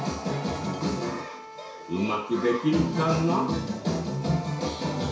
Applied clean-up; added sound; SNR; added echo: none; Wind instrument, woodwind instrument; 18 dB; reverberation time 0.6 s.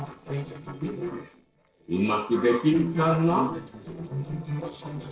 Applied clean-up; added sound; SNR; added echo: neural separator model SepFormer DNS4.